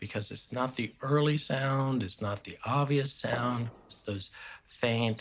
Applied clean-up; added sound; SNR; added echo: none; Fireworks; 12 dB; none.